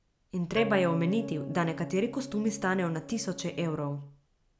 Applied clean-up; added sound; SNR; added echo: none; Organ; 10 dB; none.